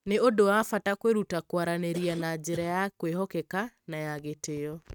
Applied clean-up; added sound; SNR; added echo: neural mask model RNNoise.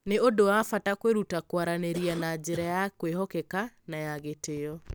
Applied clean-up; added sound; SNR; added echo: none; Cough; 15 dB; none.